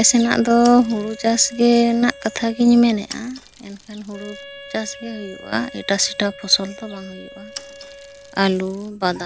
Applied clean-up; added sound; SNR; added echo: none; Wind instrument, woodwind instrument + Mechanisms / Bicycle; 19 dB; none.